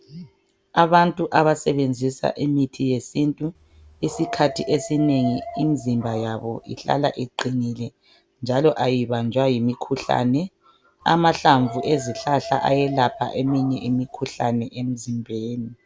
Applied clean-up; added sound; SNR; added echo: none; Dog; 13 dB; none.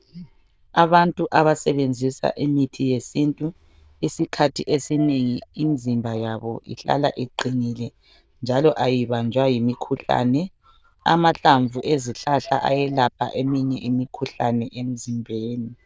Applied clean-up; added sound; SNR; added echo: neural diffusion model UNIVERSE++.